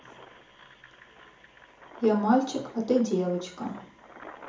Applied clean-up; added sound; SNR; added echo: none; Engine; 20 dB; reverberation time 0.7 s.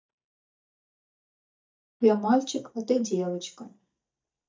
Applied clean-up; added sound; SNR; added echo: neural mask model DeepFilterNet 3.